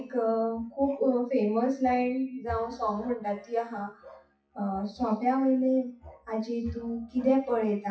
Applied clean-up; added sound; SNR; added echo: classical method WPE with log-MMSE.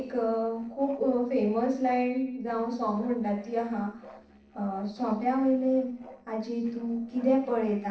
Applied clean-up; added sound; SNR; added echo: neural separator model SepFormer DNS4.